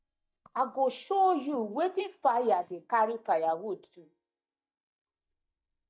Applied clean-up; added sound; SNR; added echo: neural mask model DeepFilterNet 3.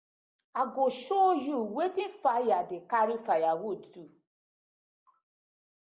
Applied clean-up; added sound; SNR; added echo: none; none; none; none.